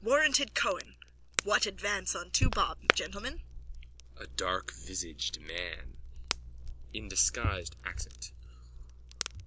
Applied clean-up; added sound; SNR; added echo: none; Crackle; 8 dB; none.